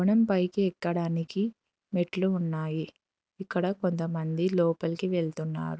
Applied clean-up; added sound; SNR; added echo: none; none; none; none.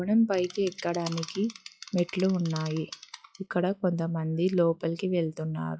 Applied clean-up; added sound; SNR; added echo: classical method log-MMSE.